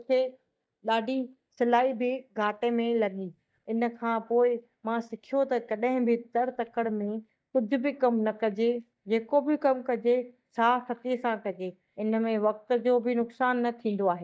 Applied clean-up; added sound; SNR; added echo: neural mask model DeepFilterNet 3.